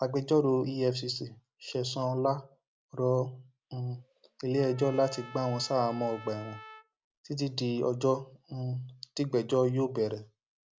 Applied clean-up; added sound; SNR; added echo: none; Trumpet; 19 dB; none.